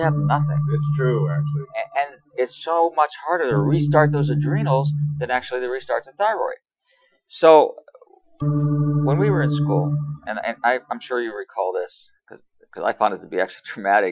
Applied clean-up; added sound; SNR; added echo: classical method Wiener filter.